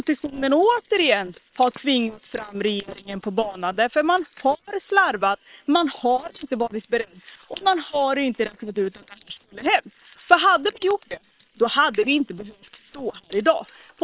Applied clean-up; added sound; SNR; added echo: neural separator model SepFormer WHAM!.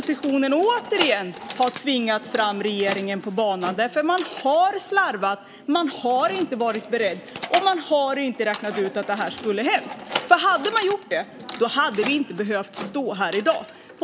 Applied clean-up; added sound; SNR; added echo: none; Keys jangling; 13 dB; none.